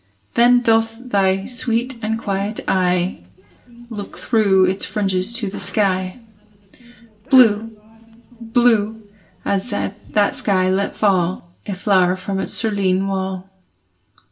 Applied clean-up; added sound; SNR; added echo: none; Sneeze; 20 dB; reverberation time 0.2 s.